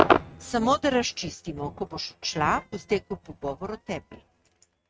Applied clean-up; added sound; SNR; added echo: neural mask model RNNoise.